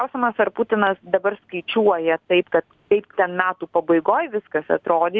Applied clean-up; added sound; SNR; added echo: none; none; none; none.